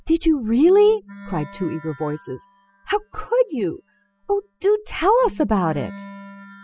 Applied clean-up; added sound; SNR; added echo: classical method spectral subtraction.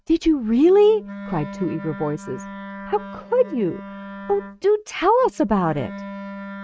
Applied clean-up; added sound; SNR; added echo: neural mask model RNNoise.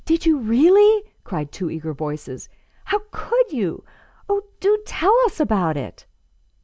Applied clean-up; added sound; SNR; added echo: none; none; none; none.